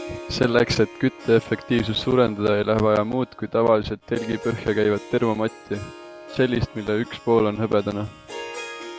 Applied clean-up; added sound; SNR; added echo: none; Harp; 17 dB; none.